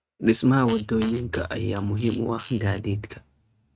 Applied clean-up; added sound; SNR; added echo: neural mask model RNNoise.